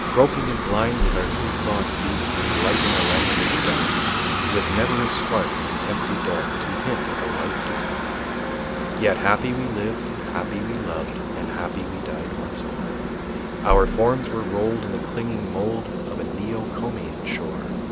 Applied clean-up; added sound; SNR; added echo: none; Bass drum + Aircraft; -2 dB; none.